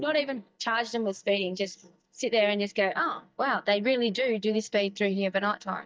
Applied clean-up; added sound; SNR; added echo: neural mask model DeepFilterNet 3.